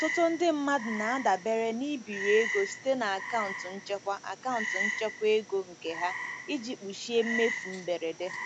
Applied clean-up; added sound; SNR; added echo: none; Frog; 7 dB; none.